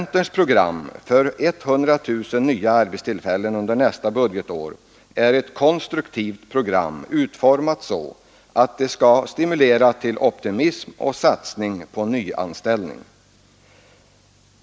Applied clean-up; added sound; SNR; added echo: none; none; none; none.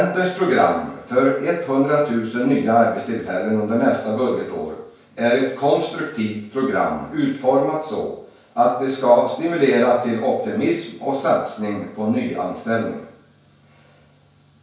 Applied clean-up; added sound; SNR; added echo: none; none; none; reverberation time 0.5 s.